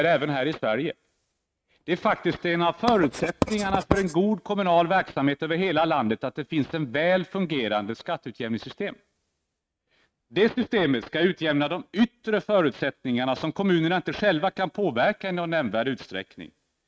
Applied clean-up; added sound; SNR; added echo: neural mask model RNNoise.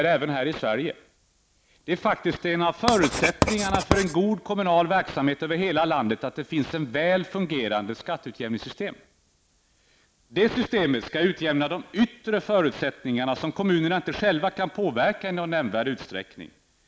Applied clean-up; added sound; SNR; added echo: none; Writing; 3 dB; none.